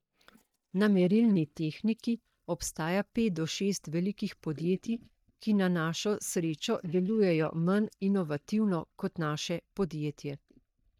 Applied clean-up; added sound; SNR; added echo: neural mask model DeepFilterNet 3.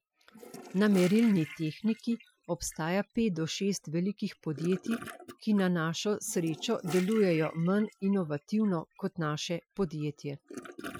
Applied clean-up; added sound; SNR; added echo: classical method Wiener filter.